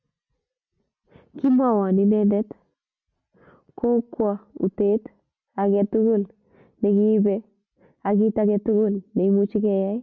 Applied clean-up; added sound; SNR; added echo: none; none; none; none.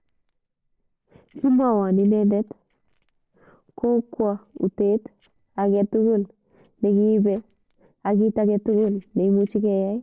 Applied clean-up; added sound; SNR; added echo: neural separator model SepFormer DNS4.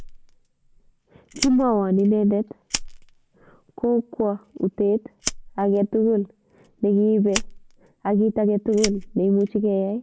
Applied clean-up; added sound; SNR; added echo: none; Fire; 14 dB; none.